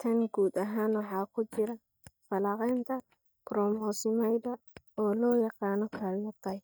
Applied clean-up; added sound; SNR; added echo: neural mask model DeepFilterNet 3.